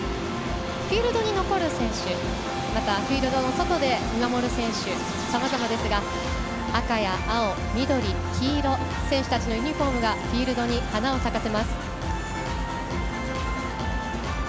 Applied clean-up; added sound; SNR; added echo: none; none; none; none.